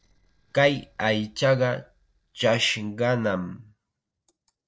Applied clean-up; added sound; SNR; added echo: neural separator model SepFormer DNS4.